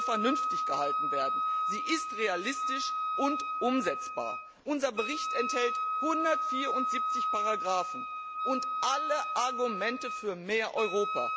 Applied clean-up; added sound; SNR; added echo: none; Wind instrument, woodwind instrument; 0 dB; none.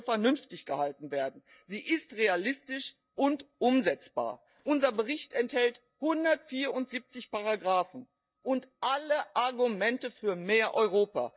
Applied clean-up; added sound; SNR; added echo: neural mask model DeepFilterNet 3.